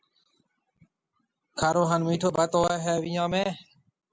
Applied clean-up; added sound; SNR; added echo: none; none; none; none.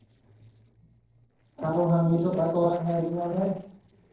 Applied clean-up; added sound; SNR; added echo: neural separator model SepFormer DNS4.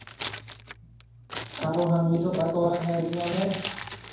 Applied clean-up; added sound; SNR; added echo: none; Crumpling, crinkling; 10 dB; reverberation time 0.9 s.